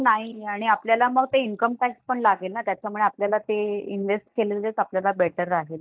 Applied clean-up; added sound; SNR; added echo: neural mask model DeepFilterNet 3.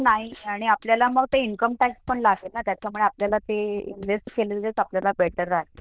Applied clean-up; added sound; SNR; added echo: neural diffusion model UNIVERSE++.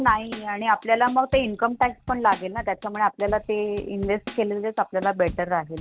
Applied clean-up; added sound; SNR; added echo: none; Drum kit; 15 dB; none.